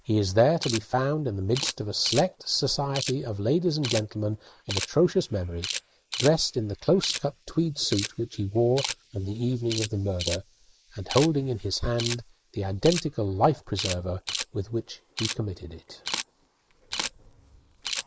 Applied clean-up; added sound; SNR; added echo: neural mask model Resemble Enhance denoiser.